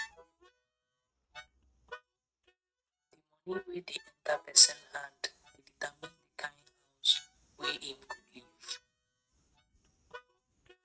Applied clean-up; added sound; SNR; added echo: neural mask model RNNoise.